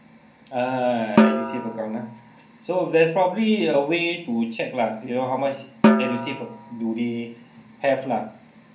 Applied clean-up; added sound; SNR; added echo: none; Snare drum; 0 dB; reverberation time 0.6 s.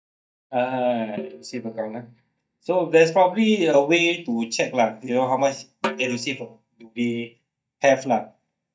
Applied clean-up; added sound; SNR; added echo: neural mask model DeepFilterNet 3.